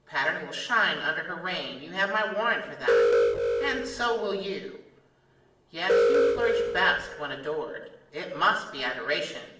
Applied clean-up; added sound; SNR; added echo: none; Alarm; -4 dB; reverberation time 0.8 s.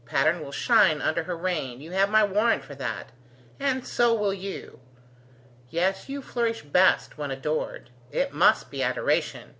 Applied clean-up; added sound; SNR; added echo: none; none; none; none.